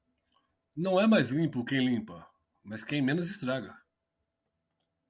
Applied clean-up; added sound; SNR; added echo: none; none; none; none.